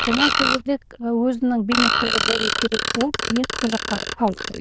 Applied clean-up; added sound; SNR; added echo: neural diffusion model UNIVERSE++.